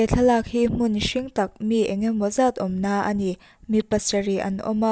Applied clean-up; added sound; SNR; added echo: none; none; none; none.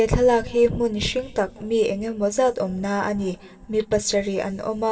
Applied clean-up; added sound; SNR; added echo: none; none; none; reverberation time 2.8 s.